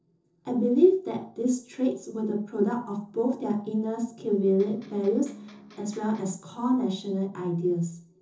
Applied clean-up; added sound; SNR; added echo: neural separator model SepFormer DNS4.